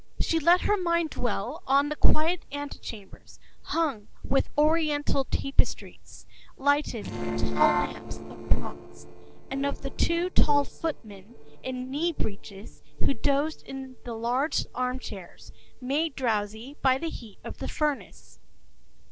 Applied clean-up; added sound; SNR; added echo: neural separator model SepFormer DNS4.